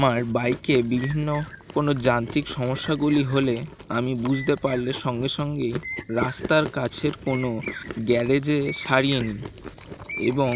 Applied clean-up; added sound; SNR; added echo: none; Chewing, mastication; 15 dB; none.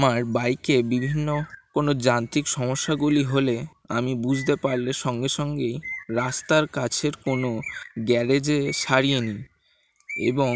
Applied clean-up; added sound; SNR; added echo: none; none; none; none.